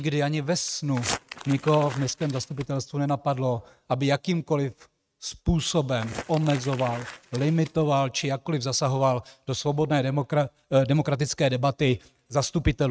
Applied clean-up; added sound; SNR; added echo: neural mask model RNNoise.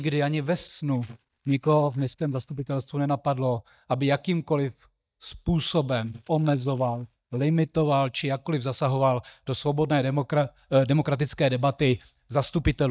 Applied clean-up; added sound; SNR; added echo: neural mask model DeepFilterNet 3.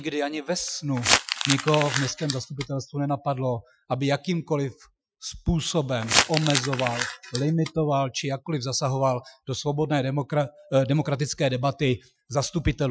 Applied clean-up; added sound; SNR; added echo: classical method Wiener filter.